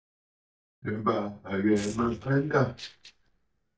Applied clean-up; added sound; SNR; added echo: neural mask model DeepFilterNet 3.